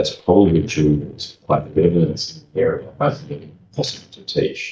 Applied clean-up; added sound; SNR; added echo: neural mask model DeepFilterNet 3.